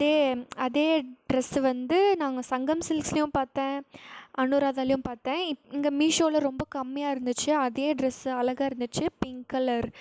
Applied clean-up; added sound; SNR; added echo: none; none; none; none.